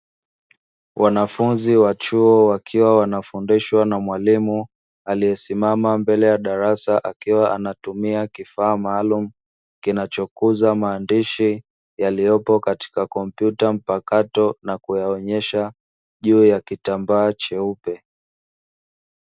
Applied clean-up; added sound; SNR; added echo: none; none; none; none.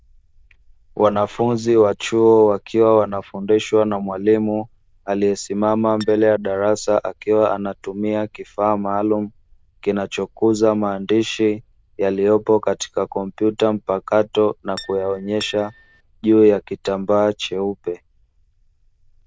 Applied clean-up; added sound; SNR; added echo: neural diffusion model UNIVERSE++.